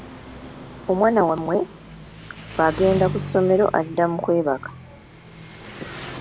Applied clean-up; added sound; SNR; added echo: none; Engine; 12 dB; none.